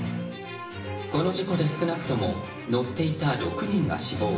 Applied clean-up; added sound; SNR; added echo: none; none; none; reverberation time 0.7 s.